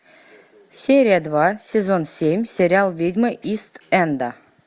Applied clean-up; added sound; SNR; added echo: none; none; none; none.